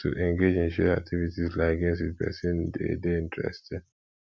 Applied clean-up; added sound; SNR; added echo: none; none; none; none.